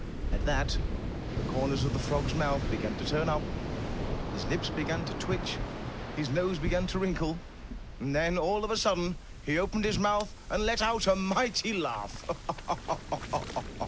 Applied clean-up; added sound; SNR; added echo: none; Waves, surf; 3 dB; none.